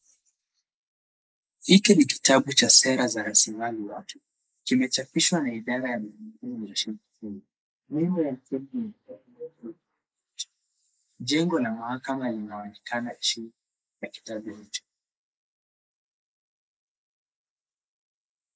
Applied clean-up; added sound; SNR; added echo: neural mask model Resemble Enhance denoiser.